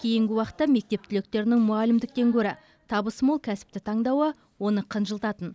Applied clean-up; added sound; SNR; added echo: none; none; none; none.